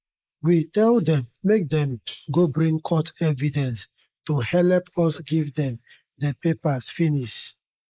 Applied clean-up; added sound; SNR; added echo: neural mask model Resemble Enhance denoiser.